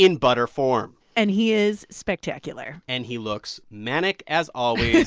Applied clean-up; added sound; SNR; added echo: none; none; none; none.